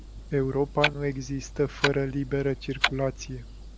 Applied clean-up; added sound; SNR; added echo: none; Clock; 5 dB; none.